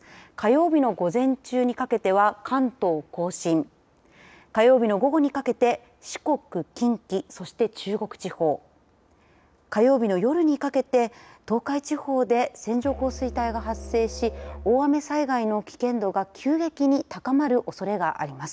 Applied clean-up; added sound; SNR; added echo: none; Musical instrument; 14 dB; none.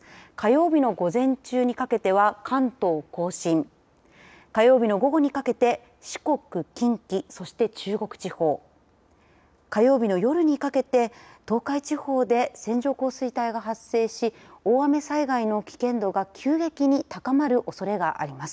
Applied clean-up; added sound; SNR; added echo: none; none; none; none.